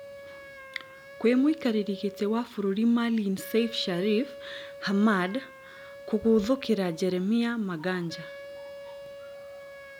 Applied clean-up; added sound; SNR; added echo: none; Wind instrument, woodwind instrument; 16 dB; none.